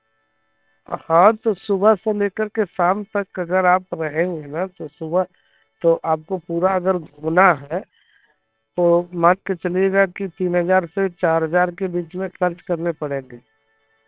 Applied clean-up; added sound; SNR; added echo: neural separator model SepFormer WHAM!.